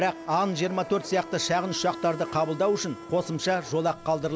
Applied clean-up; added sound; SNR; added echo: none; Insect; 15 dB; none.